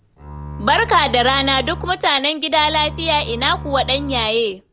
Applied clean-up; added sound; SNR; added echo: none; Bowed string instrument; 12 dB; none.